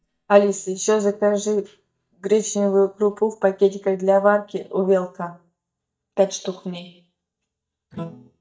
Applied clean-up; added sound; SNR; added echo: neural mask model DeepFilterNet 3.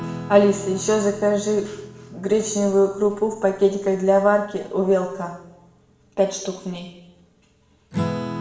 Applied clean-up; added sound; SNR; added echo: none; Acoustic guitar / Strum; 13 dB; reverberation time 0.8 s.